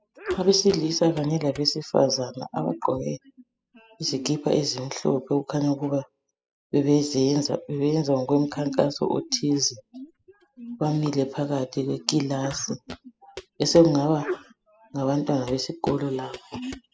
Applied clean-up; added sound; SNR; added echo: classical method spectral subtraction.